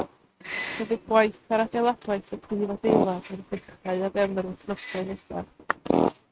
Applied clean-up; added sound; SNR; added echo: neural mask model RNNoise.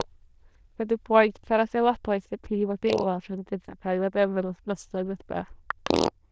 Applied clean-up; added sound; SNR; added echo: neural diffusion model UNIVERSE++.